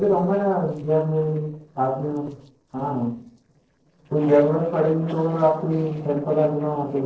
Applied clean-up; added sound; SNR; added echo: neural separator model SepFormer DNS4.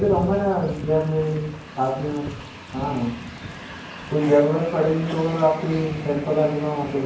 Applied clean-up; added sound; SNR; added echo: none; Train; 11 dB; reverberation time 0.9 s.